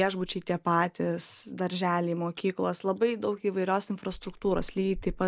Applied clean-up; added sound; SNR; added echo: neural mask model Resemble Enhance denoiser.